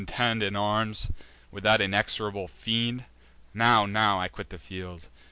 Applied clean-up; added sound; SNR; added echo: none; none; none; none.